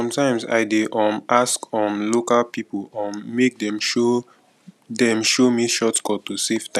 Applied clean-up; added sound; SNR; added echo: none; none; none; none.